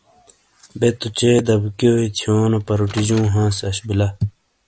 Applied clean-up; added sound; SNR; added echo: none; Microwave oven; 19 dB; none.